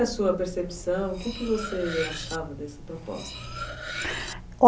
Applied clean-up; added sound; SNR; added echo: none; Cutlery, silverware; 12 dB; none.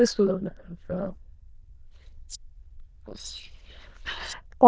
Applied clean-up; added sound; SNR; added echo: neural diffusion model UNIVERSE++.